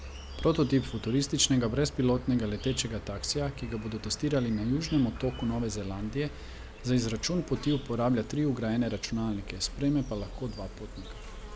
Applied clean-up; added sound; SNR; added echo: none; Insect; 12 dB; none.